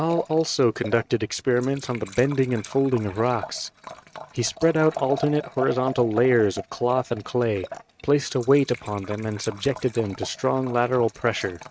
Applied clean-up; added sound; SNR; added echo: neural mask model RNNoise.